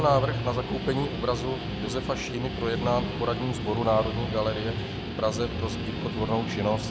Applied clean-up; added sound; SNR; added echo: none; Guitar; 3 dB; none.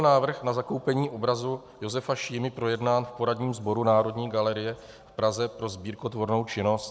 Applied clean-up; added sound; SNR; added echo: none; none; none; none.